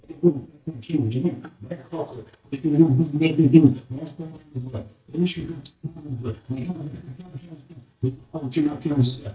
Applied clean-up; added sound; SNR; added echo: neural mask model DeepFilterNet 3.